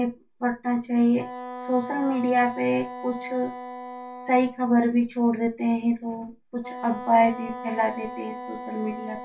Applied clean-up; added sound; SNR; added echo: none; Wind instrument, woodwind instrument; 13 dB; reverberation time 0.2 s.